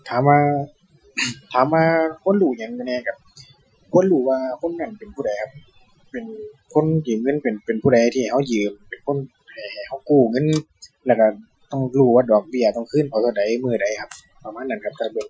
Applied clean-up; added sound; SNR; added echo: classical method Wiener filter.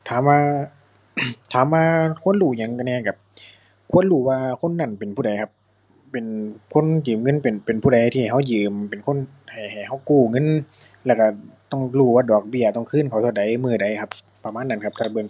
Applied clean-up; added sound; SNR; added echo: none; none; none; none.